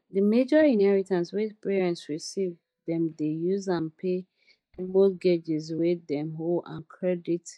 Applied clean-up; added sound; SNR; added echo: neural mask model DeepFilterNet 3.